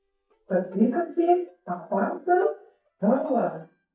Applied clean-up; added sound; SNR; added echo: neural mask model DeepFilterNet 3.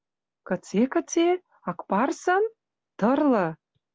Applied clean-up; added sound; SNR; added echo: none; none; none; none.